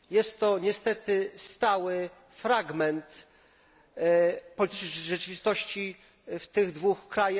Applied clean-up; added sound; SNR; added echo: none; none; none; none.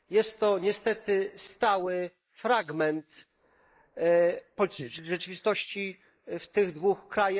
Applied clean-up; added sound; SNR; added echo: neural mask model Resemble Enhance denoiser.